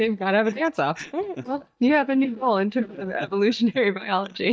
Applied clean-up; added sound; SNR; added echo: neural mask model DeepFilterNet 3.